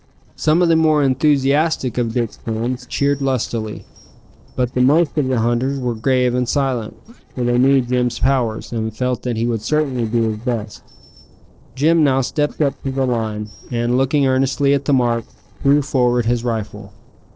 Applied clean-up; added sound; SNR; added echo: neural separator model SepFormer DNS4.